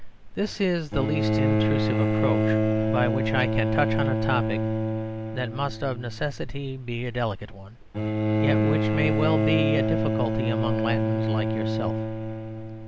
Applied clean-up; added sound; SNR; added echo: none; Bowed string instrument; -4 dB; none.